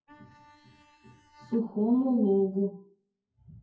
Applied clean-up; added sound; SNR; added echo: classical method WPE with log-MMSE.